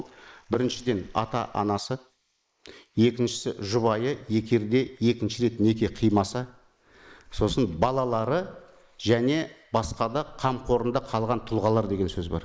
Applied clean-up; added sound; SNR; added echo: neural mask model Resemble Enhance denoiser.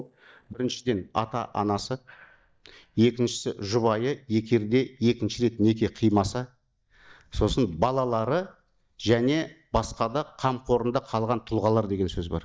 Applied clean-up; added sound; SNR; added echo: neural mask model DeepFilterNet 3.